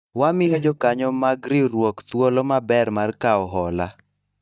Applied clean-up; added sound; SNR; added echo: neural mask model DeepFilterNet 3.